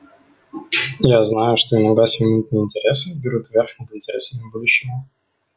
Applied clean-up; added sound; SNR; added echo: none; none; none; none.